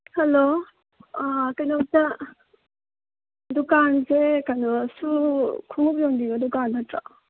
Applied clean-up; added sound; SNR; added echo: none; none; none; none.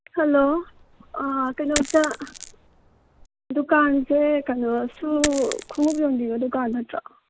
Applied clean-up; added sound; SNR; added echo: none; Coin (dropping); 13 dB; none.